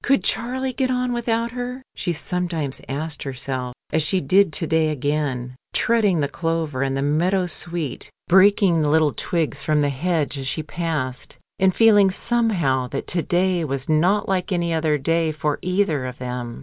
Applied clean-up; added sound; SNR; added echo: none; none; none; none.